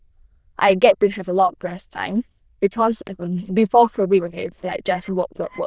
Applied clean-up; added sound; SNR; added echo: neural diffusion model UNIVERSE++.